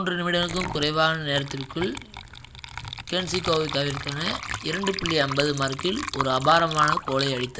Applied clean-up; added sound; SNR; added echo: none; Water / Liquid; 8 dB; none.